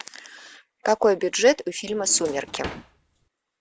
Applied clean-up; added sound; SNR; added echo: none; Drawer open or close; 15 dB; none.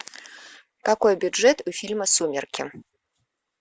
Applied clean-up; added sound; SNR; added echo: none; none; none; none.